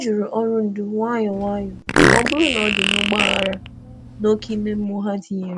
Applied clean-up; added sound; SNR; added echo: none; Fart; -1 dB; none.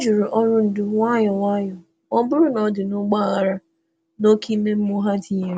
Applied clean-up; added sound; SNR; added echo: none; none; none; none.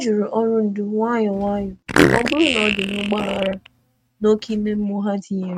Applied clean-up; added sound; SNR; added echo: neural mask model RNNoise.